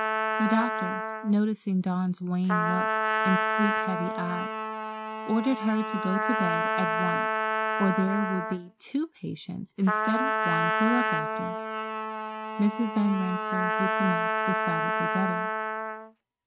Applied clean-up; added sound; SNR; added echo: neural mask model RNNoise.